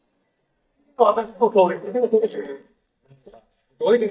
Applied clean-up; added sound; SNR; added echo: neural mask model DeepFilterNet 3.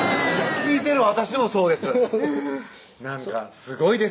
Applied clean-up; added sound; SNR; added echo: none; none; none; none.